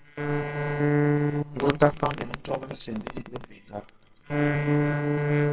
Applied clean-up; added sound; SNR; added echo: neural separator model SepFormer WHAMR!.